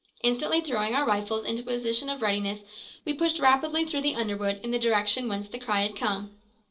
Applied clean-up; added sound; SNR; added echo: neural separator model SepFormer DNS4.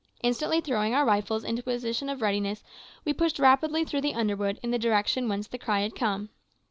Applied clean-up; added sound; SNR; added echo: none; none; none; none.